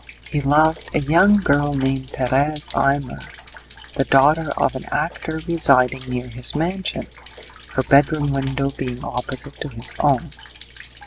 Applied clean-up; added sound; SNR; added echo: none; Rain; 19 dB; none.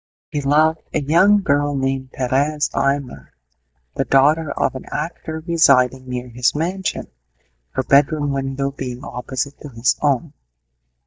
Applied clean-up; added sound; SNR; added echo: neural mask model DeepFilterNet 3.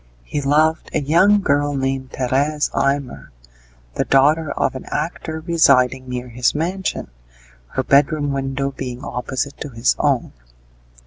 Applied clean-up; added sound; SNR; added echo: none; none; none; none.